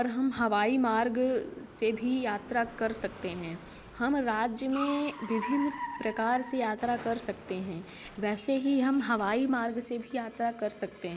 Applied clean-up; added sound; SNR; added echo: none; Car; 15 dB; none.